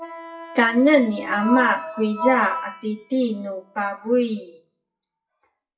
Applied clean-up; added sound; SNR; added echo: classical method WPE with log-MMSE.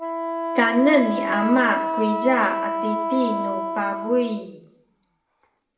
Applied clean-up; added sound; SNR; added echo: none; Wind instrument, woodwind instrument; 4 dB; reverberation time 0.7 s.